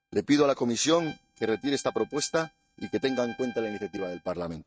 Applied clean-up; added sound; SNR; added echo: neural mask model RNNoise.